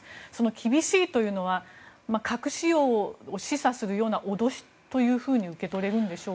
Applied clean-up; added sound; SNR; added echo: none; none; none; none.